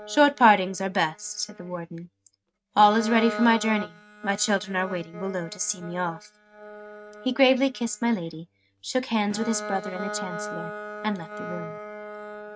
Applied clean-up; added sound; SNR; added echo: neural mask model RNNoise.